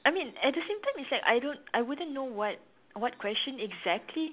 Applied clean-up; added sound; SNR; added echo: none; none; none; none.